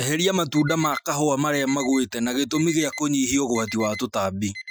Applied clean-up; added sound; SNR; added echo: classical method Wiener filter.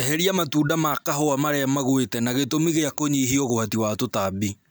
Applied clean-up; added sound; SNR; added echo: none; none; none; none.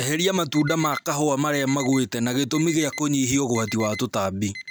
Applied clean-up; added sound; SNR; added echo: none; Alarm; 17 dB; none.